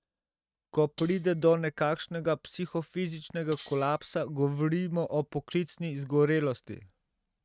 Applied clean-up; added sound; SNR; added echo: neural mask model RNNoise.